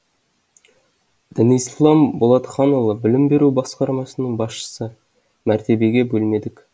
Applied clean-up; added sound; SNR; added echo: none; none; none; none.